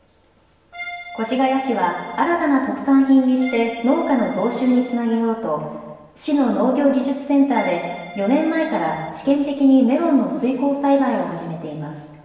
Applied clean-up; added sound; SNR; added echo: none; Accordion; 15 dB; reverberation time 1.3 s.